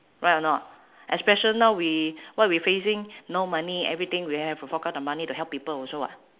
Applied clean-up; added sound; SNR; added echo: none; none; none; none.